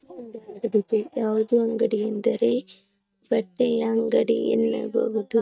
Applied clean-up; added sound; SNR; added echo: neural mask model DeepFilterNet 3.